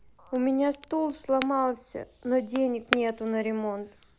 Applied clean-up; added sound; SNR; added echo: none; Crackle; 11 dB; none.